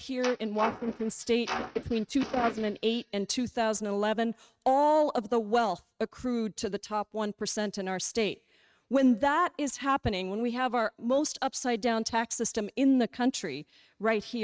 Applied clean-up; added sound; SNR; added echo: neural mask model RNNoise.